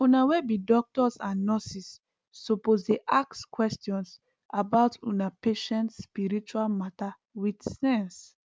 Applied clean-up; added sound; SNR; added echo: none; none; none; none.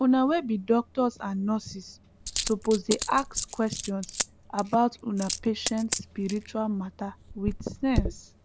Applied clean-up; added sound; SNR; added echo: none; Coin (dropping); 8 dB; none.